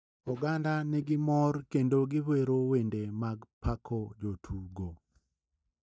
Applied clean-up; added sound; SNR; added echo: neural mask model DeepFilterNet 3.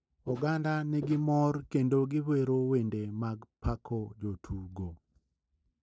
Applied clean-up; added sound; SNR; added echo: neural separator model SepFormer DNS4.